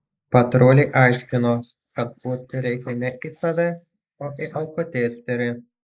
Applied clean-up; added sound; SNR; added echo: neural mask model Resemble Enhance denoiser.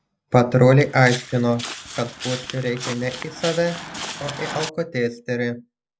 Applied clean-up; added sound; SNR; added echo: none; Walk, footsteps; 11 dB; none.